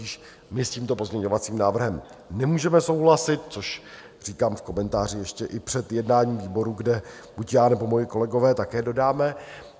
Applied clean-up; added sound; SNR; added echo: none; none; none; none.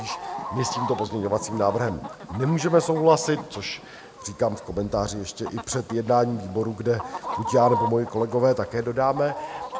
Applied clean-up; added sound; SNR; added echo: none; Chicken, rooster; 10 dB; none.